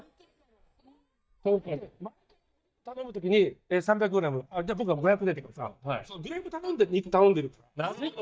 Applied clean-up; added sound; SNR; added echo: neural mask model DeepFilterNet 3.